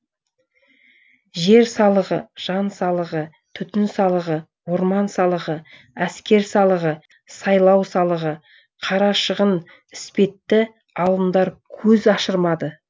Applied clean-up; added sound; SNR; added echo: none; none; none; none.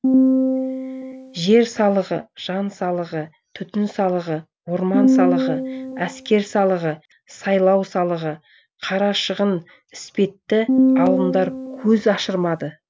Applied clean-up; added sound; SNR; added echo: none; Piano; -1 dB; none.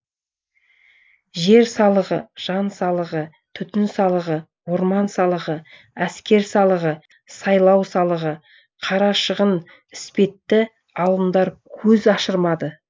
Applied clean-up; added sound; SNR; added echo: neural mask model Resemble Enhance denoiser.